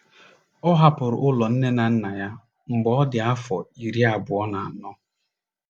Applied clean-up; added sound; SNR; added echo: none; none; none; none.